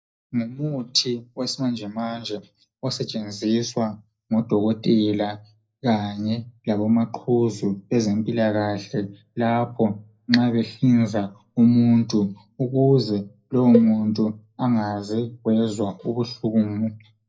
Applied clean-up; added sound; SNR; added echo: neural mask model DeepFilterNet 3.